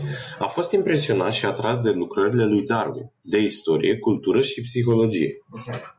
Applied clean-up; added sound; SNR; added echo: none; none; none; none.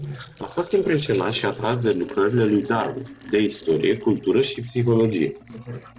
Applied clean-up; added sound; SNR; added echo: neural separator model SepFormer DNS4.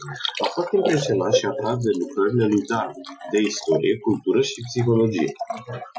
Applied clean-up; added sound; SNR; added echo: classical method Wiener filter.